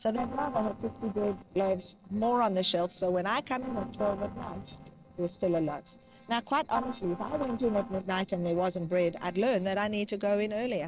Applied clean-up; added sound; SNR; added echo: neural separator model SepFormer DNS4.